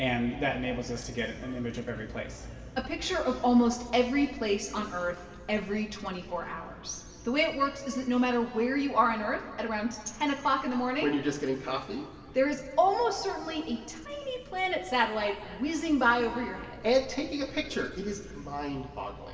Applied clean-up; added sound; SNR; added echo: none; none; none; reverberation time 2.7 s.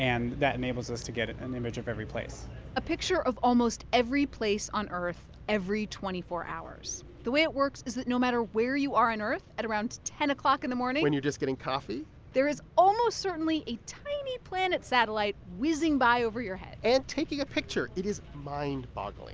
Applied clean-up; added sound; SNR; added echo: none; none; none; none.